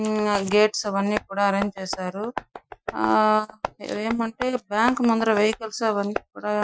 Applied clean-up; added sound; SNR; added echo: classical method Wiener filter.